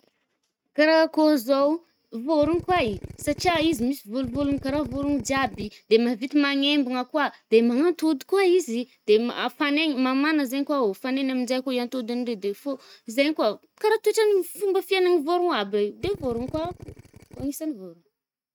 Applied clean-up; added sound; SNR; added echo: neural mask model RNNoise.